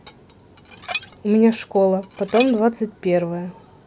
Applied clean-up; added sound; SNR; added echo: none; Dishes, pots, and pans; 13 dB; none.